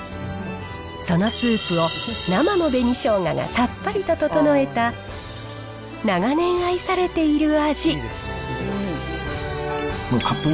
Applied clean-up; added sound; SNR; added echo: none; none; none; none.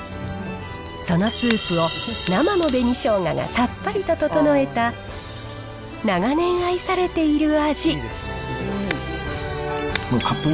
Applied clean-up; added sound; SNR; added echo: none; Crackle; 18 dB; none.